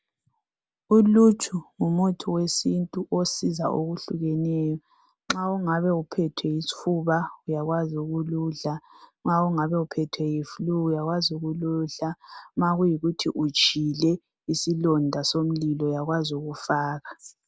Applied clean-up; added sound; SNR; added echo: none; none; none; none.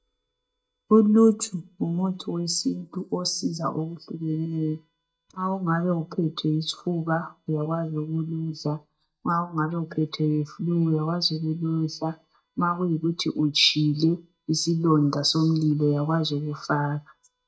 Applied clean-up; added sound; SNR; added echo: neural mask model DeepFilterNet 3.